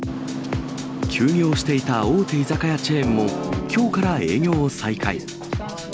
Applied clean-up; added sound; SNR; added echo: none; Keyboard (musical); 13 dB; none.